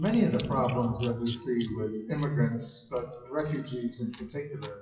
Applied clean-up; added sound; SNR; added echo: classical method WPE with log-MMSE.